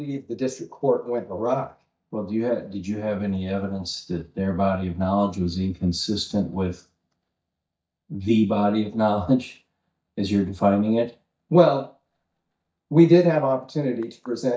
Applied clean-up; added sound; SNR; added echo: neural mask model DeepFilterNet 3.